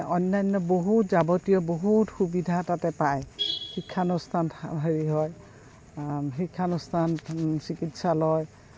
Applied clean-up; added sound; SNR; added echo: none; none; none; none.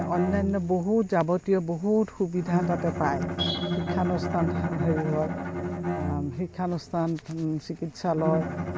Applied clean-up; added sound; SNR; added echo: none; Bowed string instrument; 4 dB; none.